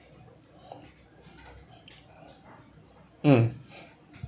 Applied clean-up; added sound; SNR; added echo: none; none; none; none.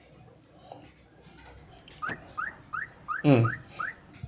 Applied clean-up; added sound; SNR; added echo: none; Alarm / Car; 6 dB; none.